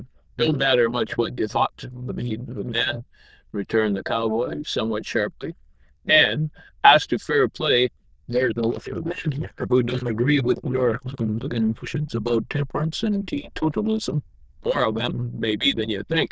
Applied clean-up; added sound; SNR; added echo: neural diffusion model UNIVERSE++.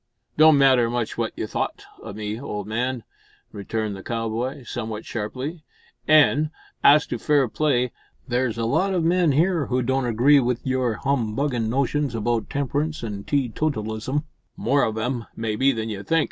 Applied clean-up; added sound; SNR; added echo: none; none; none; none.